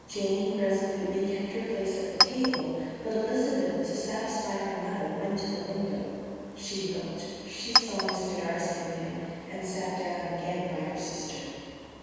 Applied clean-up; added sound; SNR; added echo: none; Chink, clink; 5 dB; reverberation time 2.1 s.